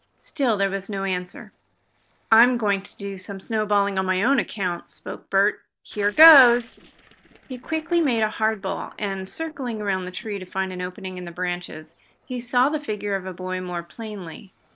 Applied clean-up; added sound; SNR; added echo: neural separator model SepFormer DNS4.